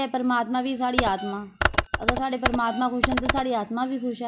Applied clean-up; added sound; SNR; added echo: none; Computer keyboard; -1 dB; none.